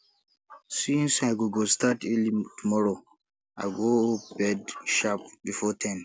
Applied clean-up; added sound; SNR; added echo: none; none; none; none.